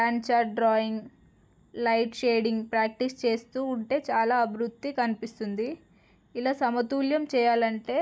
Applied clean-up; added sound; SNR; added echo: none; none; none; none.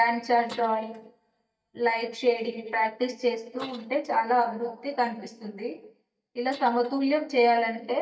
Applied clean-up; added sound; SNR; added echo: neural mask model DeepFilterNet 3.